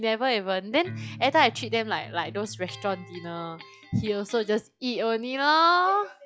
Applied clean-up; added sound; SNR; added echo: classical method log-MMSE.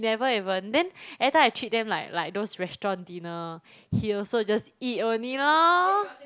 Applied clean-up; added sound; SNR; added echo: none; none; none; none.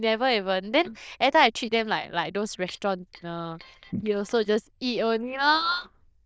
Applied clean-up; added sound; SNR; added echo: neural diffusion model UNIVERSE++.